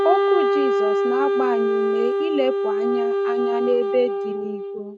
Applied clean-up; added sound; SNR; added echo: neural mask model RNNoise.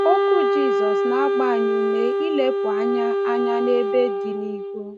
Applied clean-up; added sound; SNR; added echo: none; Wind instrument, woodwind instrument; -4 dB; none.